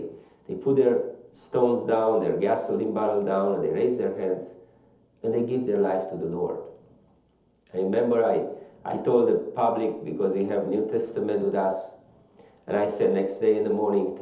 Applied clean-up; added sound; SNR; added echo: none; none; none; reverberation time 0.8 s.